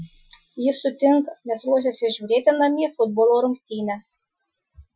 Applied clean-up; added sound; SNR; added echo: classical method Wiener filter.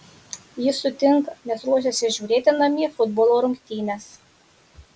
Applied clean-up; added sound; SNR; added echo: none; none; none; none.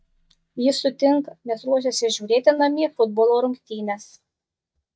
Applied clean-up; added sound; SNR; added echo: neural mask model DeepFilterNet 3.